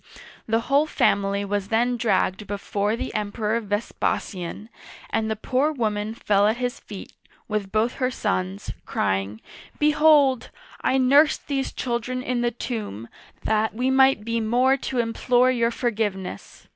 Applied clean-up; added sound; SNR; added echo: none; none; none; none.